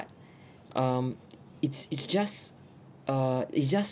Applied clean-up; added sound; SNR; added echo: none; none; none; none.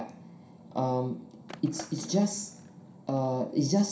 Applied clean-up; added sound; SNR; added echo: none; Skateboard; 19 dB; reverberation time 0.5 s.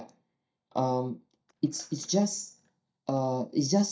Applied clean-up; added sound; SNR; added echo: neural mask model DeepFilterNet 3.